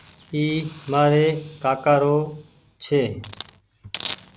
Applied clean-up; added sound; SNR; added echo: none; Hiss; 13 dB; none.